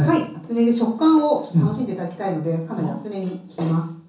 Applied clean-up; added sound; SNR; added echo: none; none; none; reverberation time 0.6 s.